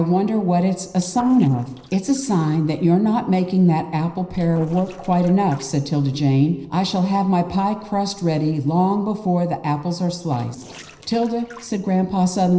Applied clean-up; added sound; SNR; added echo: neural separator model SepFormer DNS4.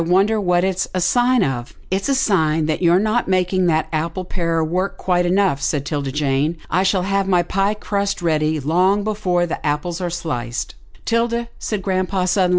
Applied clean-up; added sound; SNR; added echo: none; none; none; none.